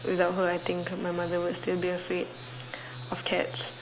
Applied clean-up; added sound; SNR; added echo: none; none; none; none.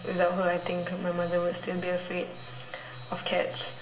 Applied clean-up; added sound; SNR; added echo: none; none; none; reverberation time 0.8 s.